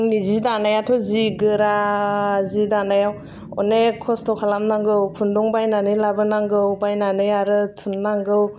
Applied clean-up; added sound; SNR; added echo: none; none; none; none.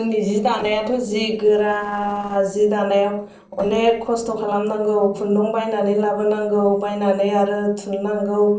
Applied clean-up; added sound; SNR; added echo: neural separator model SepFormer DNS4.